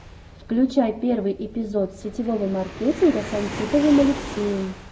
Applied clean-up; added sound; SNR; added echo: none; Waves, surf; 13 dB; none.